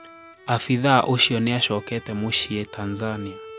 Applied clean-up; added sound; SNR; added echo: none; Bowed string instrument; 19 dB; none.